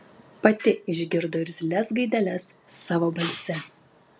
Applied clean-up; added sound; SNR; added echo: none; none; none; none.